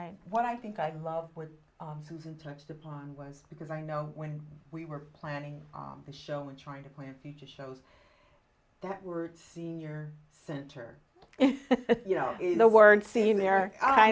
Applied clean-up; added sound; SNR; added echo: none; none; none; none.